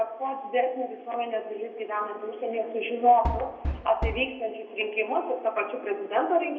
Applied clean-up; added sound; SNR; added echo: none; Knock; 4 dB; reverberation time 0.8 s.